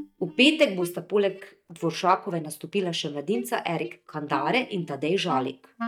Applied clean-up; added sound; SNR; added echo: neural mask model DeepFilterNet 3.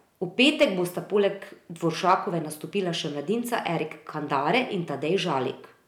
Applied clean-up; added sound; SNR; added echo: none; none; none; none.